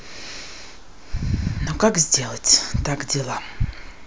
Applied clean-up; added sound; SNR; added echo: none; none; none; none.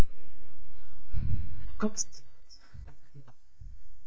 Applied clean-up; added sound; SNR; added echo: neural mask model DeepFilterNet 3.